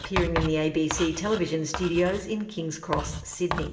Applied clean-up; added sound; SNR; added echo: none; Writing; 6 dB; reverberation time 0.9 s.